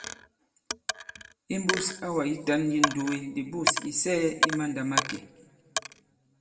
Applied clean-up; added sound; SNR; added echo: none; Coin (dropping); 2 dB; reverberation time 1.4 s.